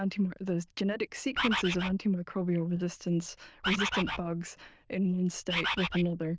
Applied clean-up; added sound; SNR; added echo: neural diffusion model UNIVERSE++.